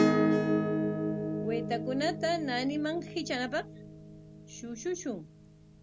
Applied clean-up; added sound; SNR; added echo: none; Acoustic guitar / Strum; -3 dB; none.